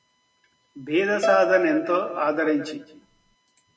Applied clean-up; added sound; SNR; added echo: none; Bowed string instrument; 6 dB; none.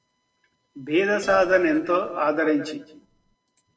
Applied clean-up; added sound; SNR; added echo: neural separator model SepFormer DNS4.